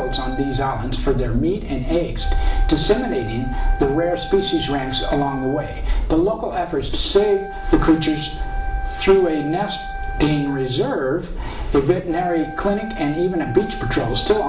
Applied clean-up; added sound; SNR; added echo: none; Wind instrument, woodwind instrument; 14 dB; reverberation time 0.6 s.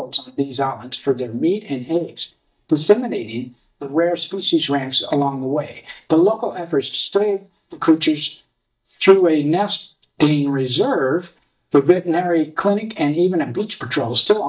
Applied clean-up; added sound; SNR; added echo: neural mask model DeepFilterNet 3.